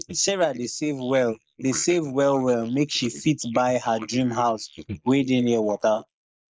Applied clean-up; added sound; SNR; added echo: neural mask model Resemble Enhance denoiser.